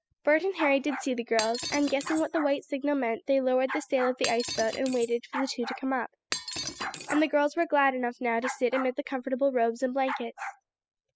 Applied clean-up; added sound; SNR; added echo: classical method spectral subtraction.